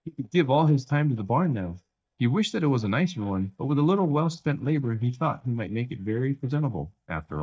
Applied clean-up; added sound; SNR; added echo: neural mask model DeepFilterNet 3.